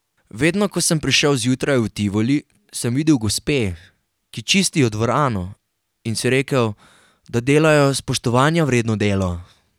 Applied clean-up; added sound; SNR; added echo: none; none; none; none.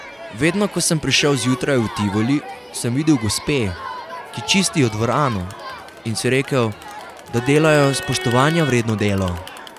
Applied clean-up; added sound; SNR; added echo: none; Crowd; 12 dB; none.